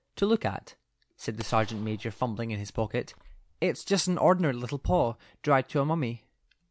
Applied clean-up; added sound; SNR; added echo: none; Gunshot, gunfire; 17 dB; none.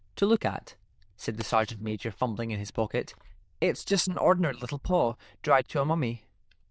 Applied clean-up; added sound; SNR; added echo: neural diffusion model UNIVERSE++.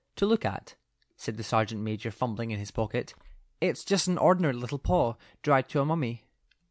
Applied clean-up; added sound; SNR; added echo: none; none; none; none.